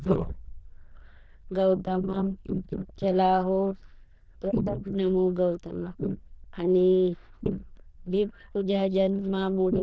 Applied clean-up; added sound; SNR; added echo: neural diffusion model UNIVERSE++.